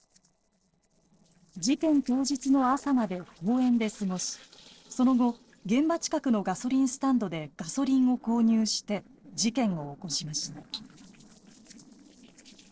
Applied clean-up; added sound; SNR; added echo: neural separator model SepFormer DNS4.